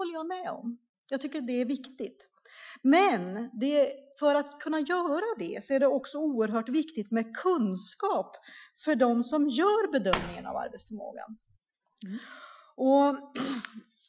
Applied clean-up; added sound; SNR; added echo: classical method Wiener filter.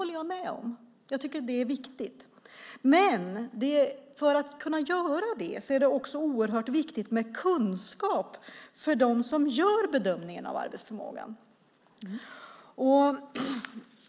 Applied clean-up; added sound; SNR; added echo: none; none; none; none.